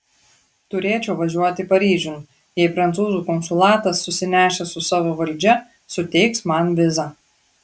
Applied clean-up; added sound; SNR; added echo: none; none; none; none.